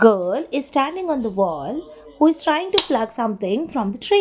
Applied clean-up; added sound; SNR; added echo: none; Gunshot, gunfire; 10 dB; none.